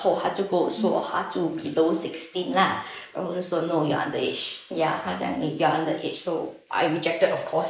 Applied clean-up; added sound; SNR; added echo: neural mask model Resemble Enhance denoiser.